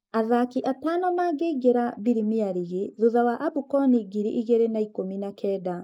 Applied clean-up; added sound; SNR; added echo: neural mask model Resemble Enhance denoiser.